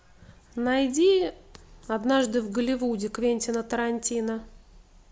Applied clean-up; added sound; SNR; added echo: none; none; none; none.